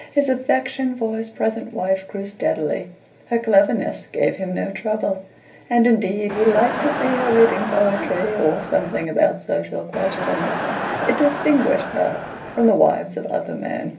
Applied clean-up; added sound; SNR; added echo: none; Crowd; 5 dB; reverberation time 0.3 s.